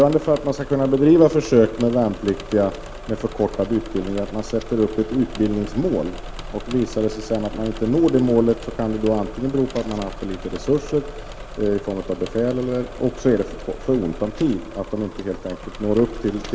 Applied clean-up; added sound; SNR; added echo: none; Engine / Mechanisms; 13 dB; none.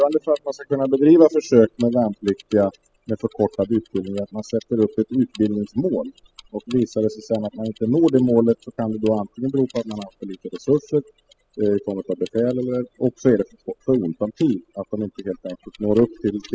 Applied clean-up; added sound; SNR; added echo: classical method spectral subtraction.